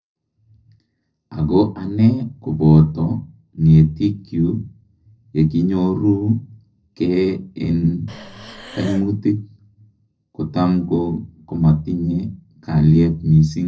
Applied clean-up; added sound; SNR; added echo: neural separator model SepFormer DNS4.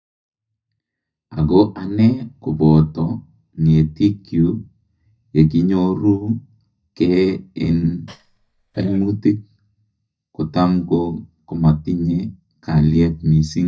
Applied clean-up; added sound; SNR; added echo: neural mask model DeepFilterNet 3.